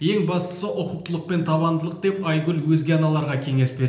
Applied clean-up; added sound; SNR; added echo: none; none; none; reverberation time 0.8 s.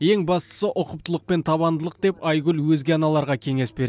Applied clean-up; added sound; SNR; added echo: none; none; none; none.